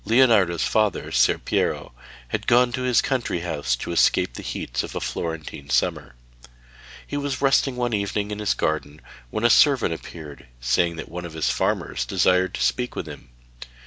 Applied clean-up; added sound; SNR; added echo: none; none; none; none.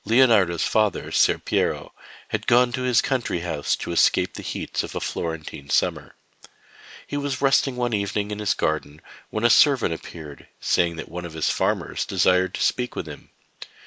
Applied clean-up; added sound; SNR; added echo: neural mask model Resemble Enhance denoiser.